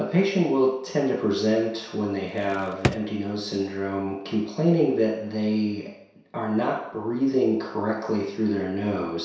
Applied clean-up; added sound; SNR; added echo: none; Drawer open or close; 6 dB; reverberation time 0.7 s.